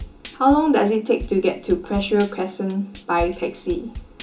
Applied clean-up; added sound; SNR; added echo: none; Drum / Drum kit; 15 dB; reverberation time 0.2 s.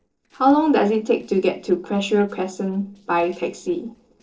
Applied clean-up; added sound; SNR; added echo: neural separator model SepFormer DNS4.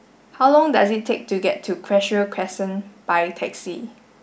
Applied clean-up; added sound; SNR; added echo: none; none; none; none.